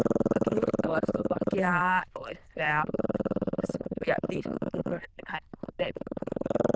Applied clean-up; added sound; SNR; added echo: neural diffusion model UNIVERSE++.